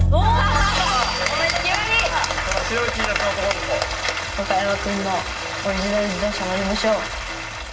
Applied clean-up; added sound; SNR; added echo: none; Bowed string instrument; 6 dB; reverberation time 0.8 s.